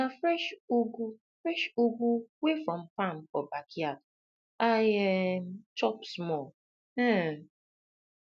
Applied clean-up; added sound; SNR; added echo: none; none; none; none.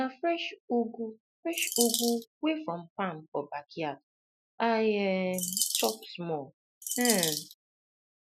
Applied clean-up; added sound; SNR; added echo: classical method Wiener filter.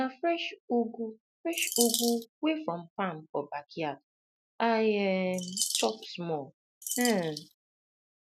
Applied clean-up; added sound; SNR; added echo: neural mask model RNNoise.